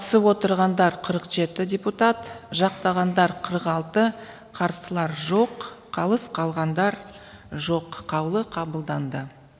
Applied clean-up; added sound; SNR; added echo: none; none; none; none.